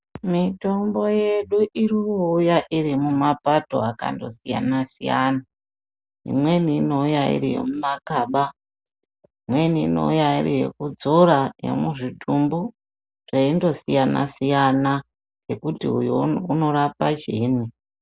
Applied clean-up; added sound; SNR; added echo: none; none; none; none.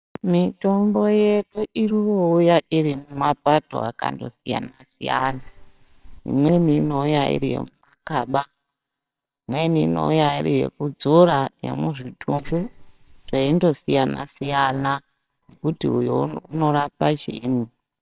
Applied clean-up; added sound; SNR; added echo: neural separator model SepFormer WHAMR!.